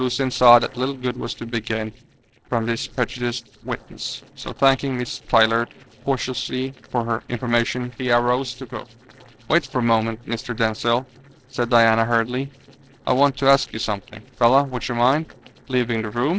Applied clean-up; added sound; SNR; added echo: neural separator model SepFormer DNS4.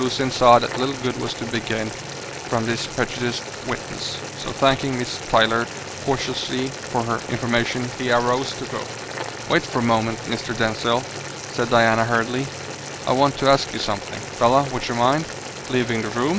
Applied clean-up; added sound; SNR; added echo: none; Boiling; 9 dB; none.